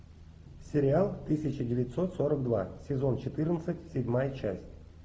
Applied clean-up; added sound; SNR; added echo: none; none; none; none.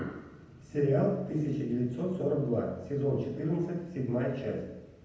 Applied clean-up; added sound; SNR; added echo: none; none; none; reverberation time 0.9 s.